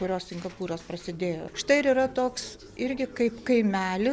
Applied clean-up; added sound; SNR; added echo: none; none; none; none.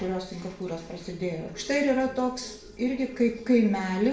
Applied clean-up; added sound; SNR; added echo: none; none; none; reverberation time 0.5 s.